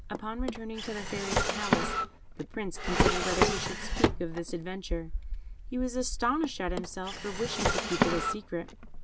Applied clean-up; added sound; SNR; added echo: none; Drawer open or close; -3 dB; none.